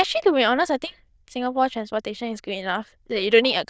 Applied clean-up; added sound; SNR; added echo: neural diffusion model UNIVERSE++.